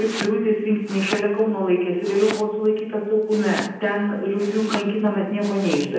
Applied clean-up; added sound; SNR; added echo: none; Domestic sounds, home sounds; 14 dB; reverberation time 0.9 s.